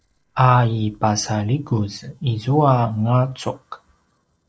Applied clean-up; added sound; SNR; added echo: neural separator model SepFormer DNS4.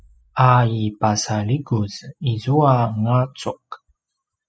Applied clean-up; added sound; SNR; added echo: classical method spectral subtraction.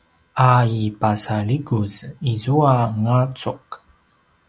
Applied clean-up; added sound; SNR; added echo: none; none; none; none.